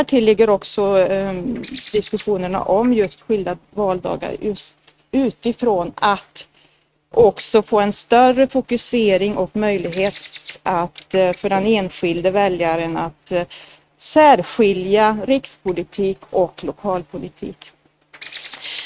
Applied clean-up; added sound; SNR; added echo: neural mask model RNNoise.